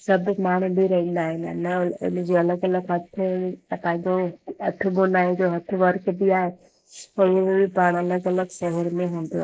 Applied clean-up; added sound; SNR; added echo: neural mask model Resemble Enhance denoiser.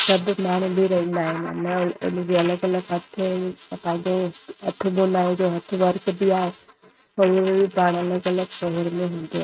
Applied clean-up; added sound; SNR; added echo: neural mask model RNNoise.